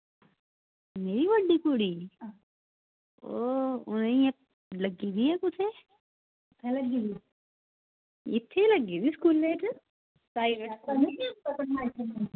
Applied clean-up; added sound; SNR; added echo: none; none; none; none.